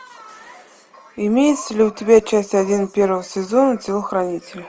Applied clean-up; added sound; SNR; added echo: none; none; none; none.